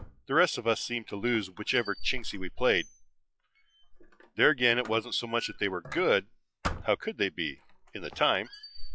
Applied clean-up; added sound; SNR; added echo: classical method log-MMSE.